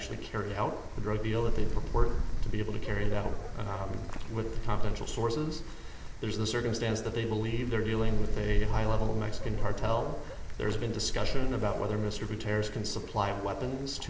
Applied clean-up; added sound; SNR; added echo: none; Wind; -2 dB; reverberation time 0.9 s.